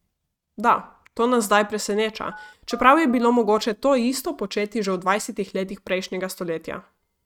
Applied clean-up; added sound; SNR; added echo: neural mask model RNNoise.